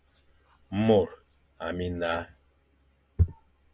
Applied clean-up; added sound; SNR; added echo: none; none; none; none.